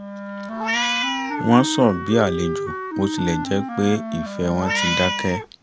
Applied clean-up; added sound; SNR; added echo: none; Meow + Wind instrument, woodwind instrument; 3 dB; none.